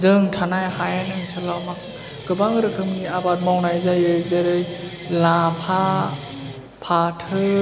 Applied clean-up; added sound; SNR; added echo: none; Guitar; 13 dB; none.